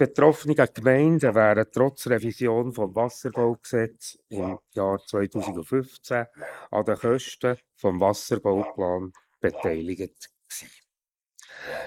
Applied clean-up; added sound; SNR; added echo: neural mask model Resemble Enhance denoiser.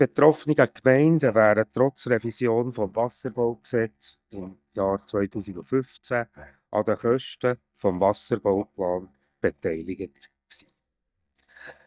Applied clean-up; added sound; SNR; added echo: neural mask model DeepFilterNet 3.